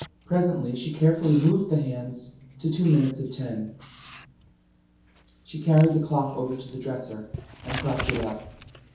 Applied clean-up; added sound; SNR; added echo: none; Writing; 15 dB; reverberation time 0.6 s.